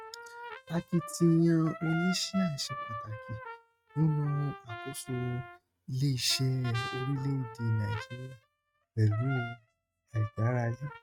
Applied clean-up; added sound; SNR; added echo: neural mask model RNNoise.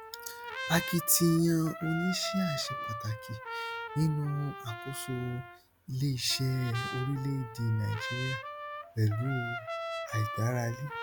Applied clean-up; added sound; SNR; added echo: none; Trumpet; 8 dB; none.